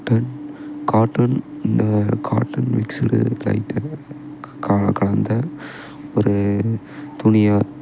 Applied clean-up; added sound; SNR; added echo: none; none; none; none.